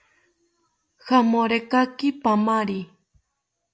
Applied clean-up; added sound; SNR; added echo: none; none; none; none.